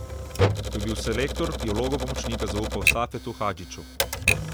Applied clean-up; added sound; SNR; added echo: none; Typewriter; -3 dB; none.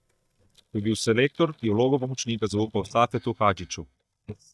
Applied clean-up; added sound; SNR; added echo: neural mask model DeepFilterNet 3.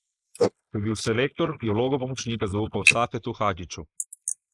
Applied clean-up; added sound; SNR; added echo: neural mask model Resemble Enhance denoiser.